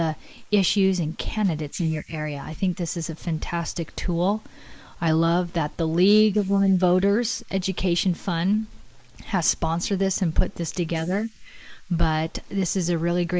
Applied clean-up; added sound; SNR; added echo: neural mask model Resemble Enhance denoiser.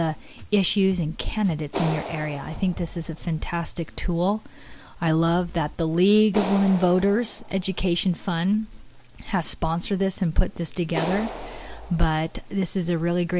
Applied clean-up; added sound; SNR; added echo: none; Clapping; 15 dB; none.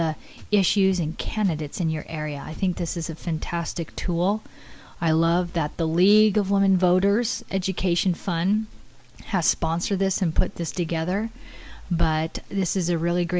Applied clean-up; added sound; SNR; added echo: none; none; none; none.